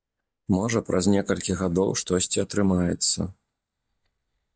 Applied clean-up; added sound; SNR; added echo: neural mask model DeepFilterNet 3.